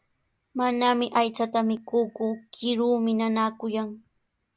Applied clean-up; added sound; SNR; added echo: none; none; none; none.